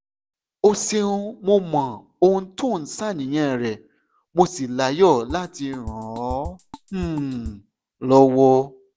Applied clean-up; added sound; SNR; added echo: none; Drum kit; 15 dB; none.